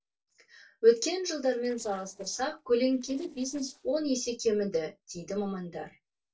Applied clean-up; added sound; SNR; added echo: neural separator model SepFormer DNS4.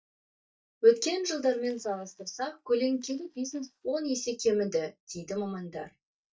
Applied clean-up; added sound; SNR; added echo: neural mask model DeepFilterNet 3.